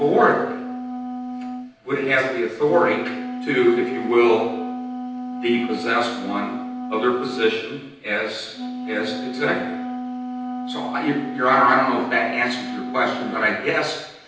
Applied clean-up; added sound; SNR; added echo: none; Wind instrument, woodwind instrument; 8 dB; reverberation time 0.9 s.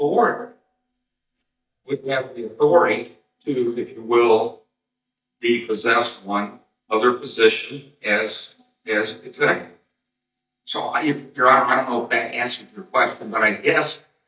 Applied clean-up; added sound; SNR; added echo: neural mask model DeepFilterNet 3.